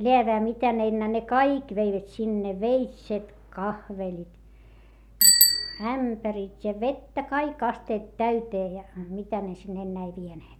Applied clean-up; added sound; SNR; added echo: none; Bicycle bell; -3 dB; none.